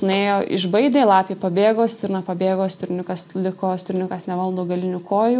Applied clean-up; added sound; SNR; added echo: none; none; none; none.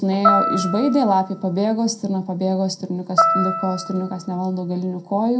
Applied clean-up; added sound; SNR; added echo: none; Piano; 2 dB; reverberation time 0.2 s.